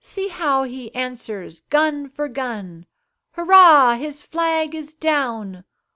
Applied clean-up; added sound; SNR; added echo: none; none; none; none.